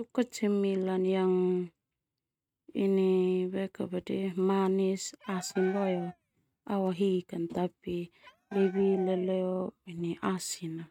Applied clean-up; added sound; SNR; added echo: neural mask model RNNoise.